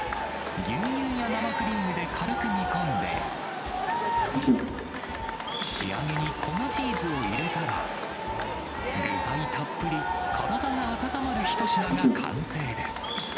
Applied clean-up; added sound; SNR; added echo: none; Crowd / Cheering; -3 dB; none.